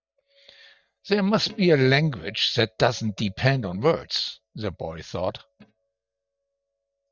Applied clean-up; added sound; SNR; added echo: neural mask model DeepFilterNet 3.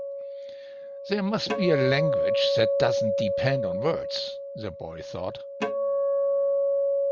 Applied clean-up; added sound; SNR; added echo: none; Acoustic guitar; -4 dB; none.